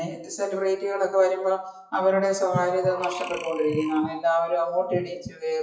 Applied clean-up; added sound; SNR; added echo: classical method WPE with log-MMSE.